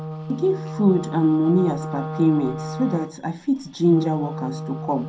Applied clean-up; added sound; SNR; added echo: none; Wind instrument, woodwind instrument; 9 dB; reverberation time 0.2 s.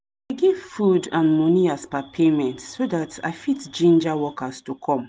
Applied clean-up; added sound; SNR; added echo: none; none; none; none.